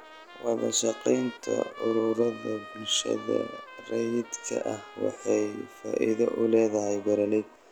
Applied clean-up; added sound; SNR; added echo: none; Trumpet; 18 dB; none.